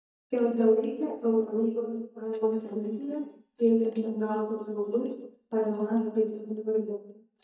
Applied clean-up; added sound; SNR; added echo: neural mask model DeepFilterNet 3.